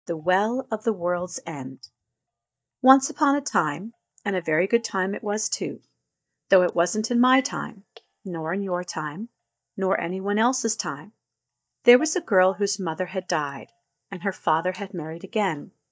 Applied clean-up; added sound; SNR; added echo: neural mask model DeepFilterNet 3.